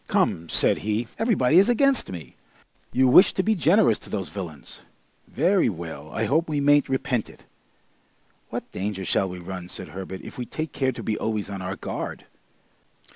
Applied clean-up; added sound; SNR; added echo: none; none; none; none.